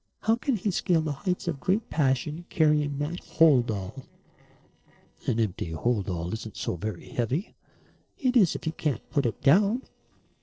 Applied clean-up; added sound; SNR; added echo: neural separator model SepFormer DNS4.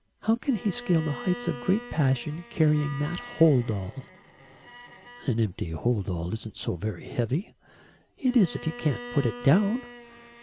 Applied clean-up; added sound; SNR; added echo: none; Bowed string instrument; 17 dB; none.